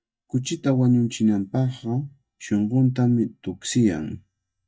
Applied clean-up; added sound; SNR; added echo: neural mask model DeepFilterNet 3.